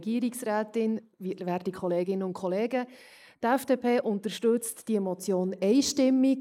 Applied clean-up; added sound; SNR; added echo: neural mask model Resemble Enhance denoiser.